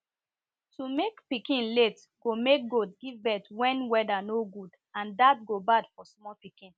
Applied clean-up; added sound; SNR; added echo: none; none; none; none.